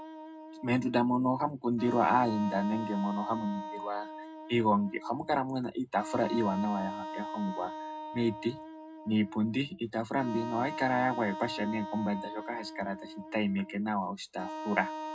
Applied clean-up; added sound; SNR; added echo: none; Wind instrument, woodwind instrument; 10 dB; reverberation time 0.2 s.